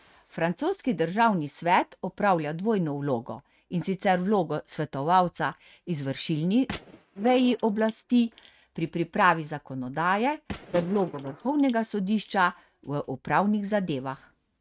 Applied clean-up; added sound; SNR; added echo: neural mask model RNNoise.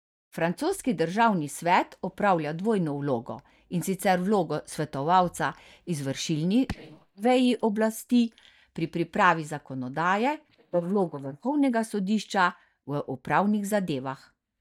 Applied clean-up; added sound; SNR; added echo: neural mask model DeepFilterNet 3.